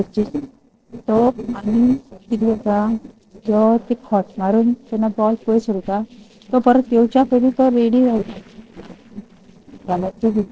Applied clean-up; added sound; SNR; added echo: neural separator model SepFormer DNS4.